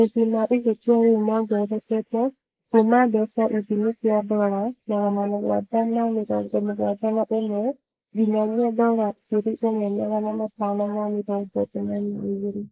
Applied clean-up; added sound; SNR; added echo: neural mask model Resemble Enhance denoiser.